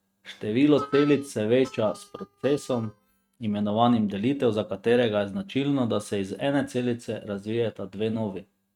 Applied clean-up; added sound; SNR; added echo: neural mask model RNNoise.